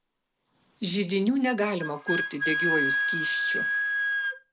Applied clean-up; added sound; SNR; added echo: none; Wind instrument, woodwind instrument; -1 dB; none.